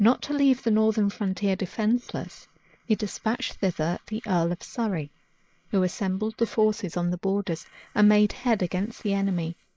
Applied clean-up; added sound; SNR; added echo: neural mask model Resemble Enhance denoiser.